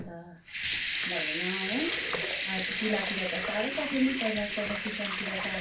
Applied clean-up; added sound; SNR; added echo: none; Sink (filling or washing) / Water tap, faucet / Liquid; -4 dB; reverberation time 0.2 s.